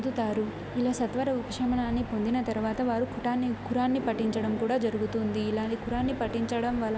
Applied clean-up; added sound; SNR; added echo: none; none; none; none.